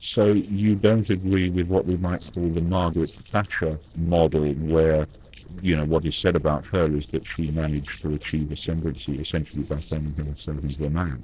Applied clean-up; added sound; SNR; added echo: neural separator model SepFormer DNS4.